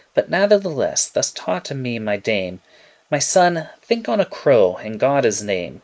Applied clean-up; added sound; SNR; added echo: neural mask model Resemble Enhance denoiser.